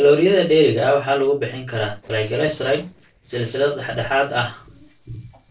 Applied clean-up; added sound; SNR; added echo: neural separator model SepFormer DNS4.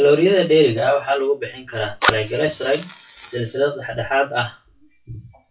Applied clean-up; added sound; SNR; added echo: classical method WPE with log-MMSE.